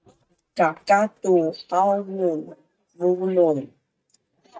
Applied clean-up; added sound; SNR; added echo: neural mask model DeepFilterNet 3.